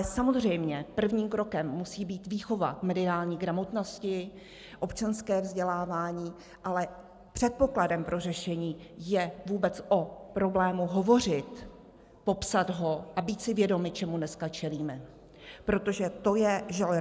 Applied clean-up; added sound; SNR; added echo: none; none; none; none.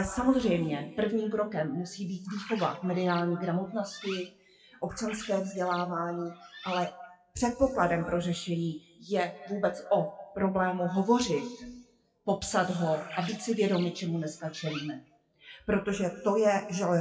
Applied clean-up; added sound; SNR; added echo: classical method WPE with log-MMSE.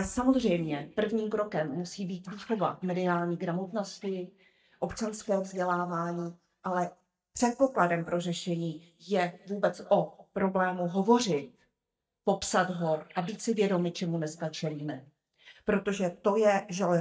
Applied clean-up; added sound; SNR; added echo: neural mask model DeepFilterNet 3.